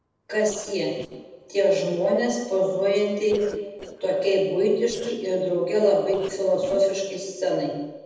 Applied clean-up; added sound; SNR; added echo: neural separator model SepFormer DNS4.